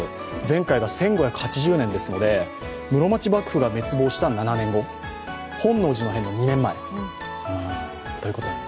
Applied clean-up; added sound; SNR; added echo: none; none; none; none.